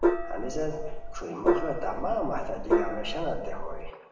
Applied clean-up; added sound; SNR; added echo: none; Gong; -5 dB; reverberation time 0.9 s.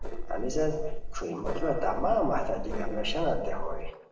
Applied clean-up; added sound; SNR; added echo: neural separator model SepFormer DNS4.